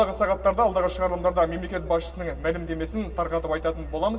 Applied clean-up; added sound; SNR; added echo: none; none; none; reverberation time 0.8 s.